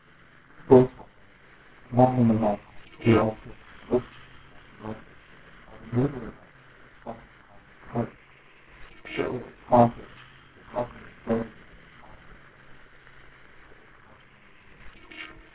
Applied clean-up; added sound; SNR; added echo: neural separator model SepFormer WHAMR!.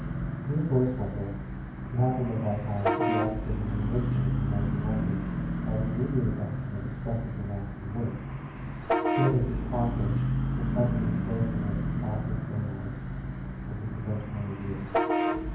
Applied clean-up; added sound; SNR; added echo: none; Bus / Vehicle horn, car horn, honking; -1 dB; reverberation time 0.9 s.